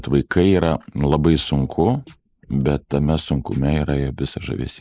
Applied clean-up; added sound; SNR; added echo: neural mask model Resemble Enhance denoiser.